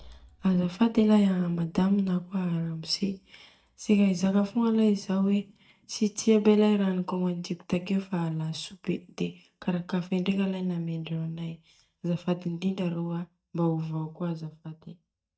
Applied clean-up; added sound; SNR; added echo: neural mask model DeepFilterNet 3.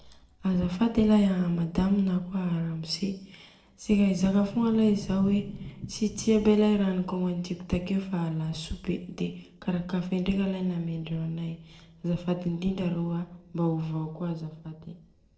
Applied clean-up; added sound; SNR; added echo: neural separator model SepFormer DNS4.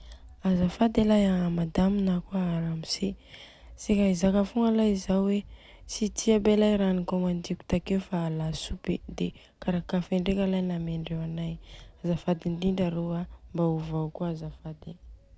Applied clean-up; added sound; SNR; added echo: none; none; none; none.